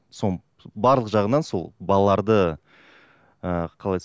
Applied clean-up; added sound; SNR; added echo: none; none; none; none.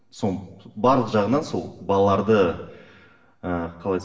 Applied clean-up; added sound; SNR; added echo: none; none; none; reverberation time 0.9 s.